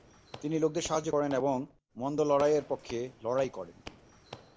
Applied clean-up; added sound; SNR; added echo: none; Squeak / Walk, footsteps; 19 dB; none.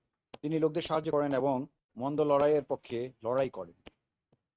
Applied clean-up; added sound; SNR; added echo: neural mask model RNNoise.